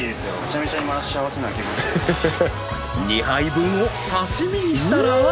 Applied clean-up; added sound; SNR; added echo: none; none; none; none.